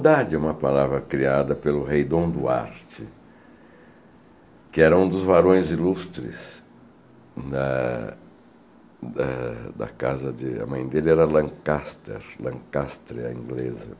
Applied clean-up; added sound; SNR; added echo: none; none; none; none.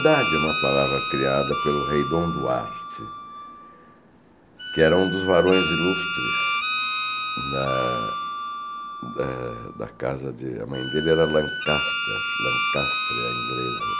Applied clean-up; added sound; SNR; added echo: none; Harmonica; 2 dB; none.